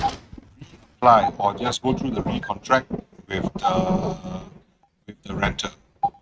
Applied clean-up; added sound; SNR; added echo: neural mask model RNNoise.